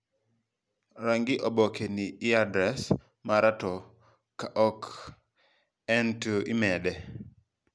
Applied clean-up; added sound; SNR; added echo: none; none; none; none.